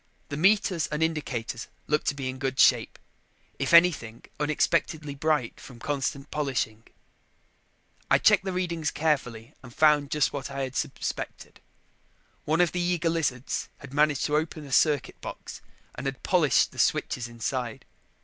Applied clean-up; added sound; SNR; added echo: none; none; none; none.